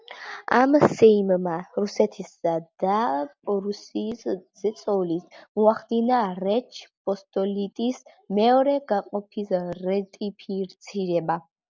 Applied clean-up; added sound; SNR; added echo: none; none; none; none.